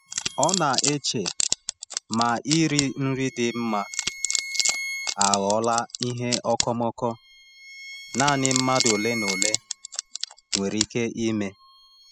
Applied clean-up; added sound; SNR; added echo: classical method spectral subtraction.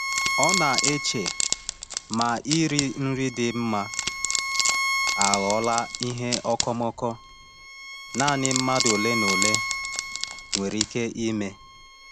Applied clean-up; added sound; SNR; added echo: none; Wood + Bowed string instrument; 1 dB; none.